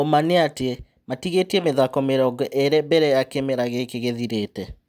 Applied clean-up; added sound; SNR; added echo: none; none; none; none.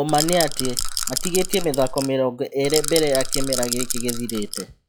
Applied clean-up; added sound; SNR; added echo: classical method log-MMSE.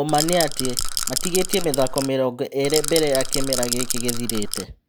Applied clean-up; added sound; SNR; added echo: none; Rattle / Rattle (instrument); 1 dB; none.